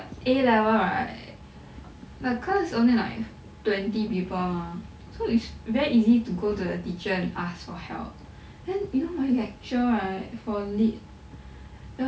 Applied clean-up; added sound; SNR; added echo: none; none; none; none.